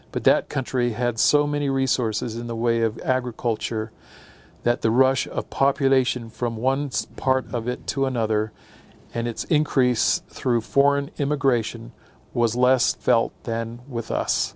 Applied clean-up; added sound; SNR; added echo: none; none; none; none.